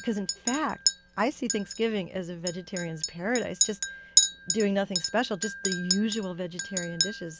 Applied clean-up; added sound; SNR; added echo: none; Chink, clink; 1 dB; none.